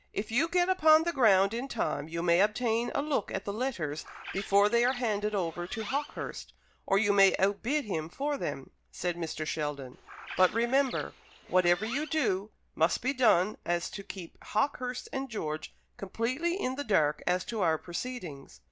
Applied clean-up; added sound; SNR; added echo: none; Bird; 15 dB; none.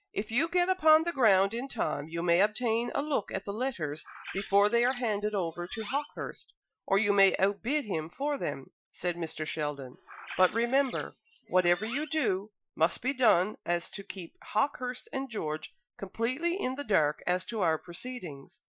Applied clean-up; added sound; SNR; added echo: classical method Wiener filter.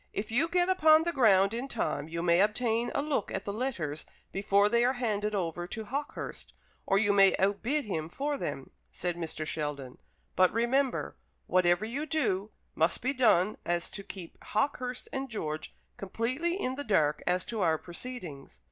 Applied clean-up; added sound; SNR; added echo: none; none; none; none.